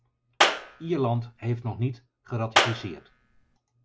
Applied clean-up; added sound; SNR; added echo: none; Clapping; -4 dB; none.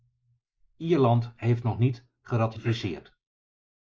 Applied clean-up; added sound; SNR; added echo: neural mask model Resemble Enhance denoiser.